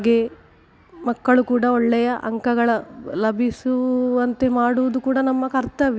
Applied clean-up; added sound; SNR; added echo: none; none; none; none.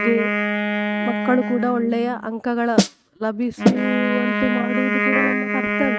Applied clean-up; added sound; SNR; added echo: neural mask model RNNoise.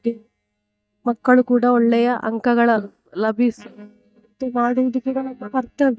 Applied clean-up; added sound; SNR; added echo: neural mask model DeepFilterNet 3.